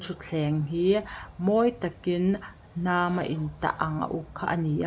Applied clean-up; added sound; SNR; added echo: none; none; none; none.